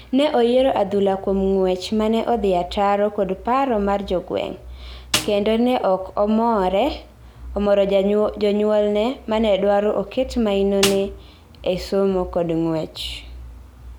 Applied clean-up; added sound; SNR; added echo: none; Snare drum; 10 dB; none.